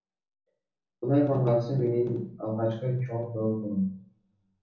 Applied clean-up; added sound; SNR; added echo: none; none; none; reverberation time 1.0 s.